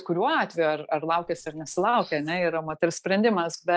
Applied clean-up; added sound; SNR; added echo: neural mask model Resemble Enhance denoiser.